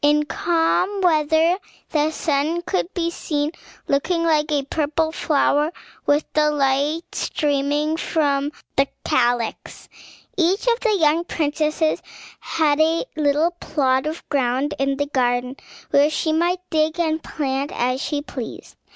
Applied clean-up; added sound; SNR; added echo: none; none; none; none.